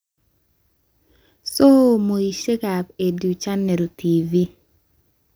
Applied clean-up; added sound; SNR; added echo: none; none; none; none.